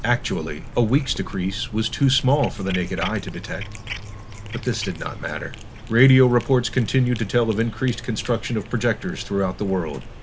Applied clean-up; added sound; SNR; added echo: none; Cat; 12 dB; none.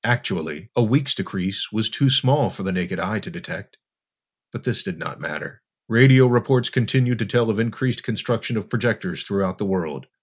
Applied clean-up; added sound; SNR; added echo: none; none; none; none.